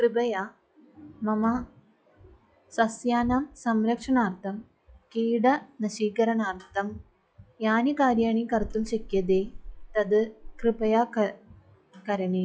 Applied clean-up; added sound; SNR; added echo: classical method log-MMSE.